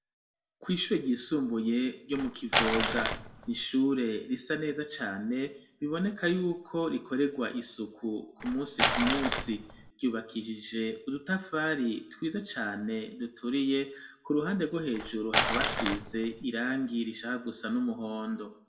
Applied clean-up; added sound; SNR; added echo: none; Crumpling, crinkling; -2 dB; reverberation time 0.5 s.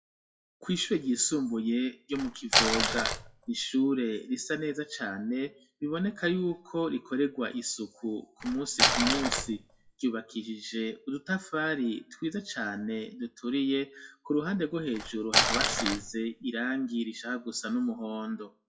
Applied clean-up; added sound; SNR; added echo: classical method WPE with log-MMSE.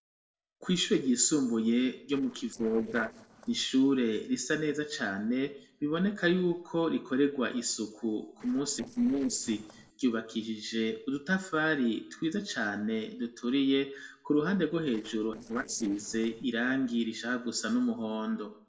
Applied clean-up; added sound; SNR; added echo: neural separator model SepFormer DNS4.